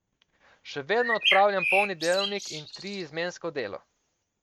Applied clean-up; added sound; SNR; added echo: neural mask model RNNoise.